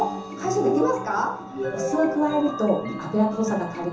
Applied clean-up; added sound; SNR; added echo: none; Chime / Clock; 14 dB; reverberation time 0.7 s.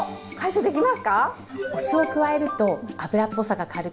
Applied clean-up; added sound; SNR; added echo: none; none; none; none.